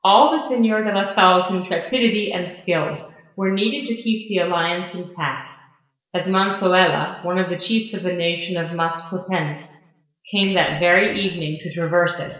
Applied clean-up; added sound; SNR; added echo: neural separator model SepFormer DNS4.